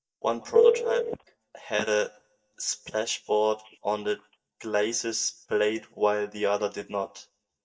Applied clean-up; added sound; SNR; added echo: neural mask model DeepFilterNet 3.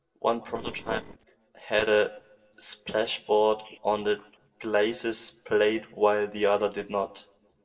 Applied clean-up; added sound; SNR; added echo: neural separator model SepFormer DNS4.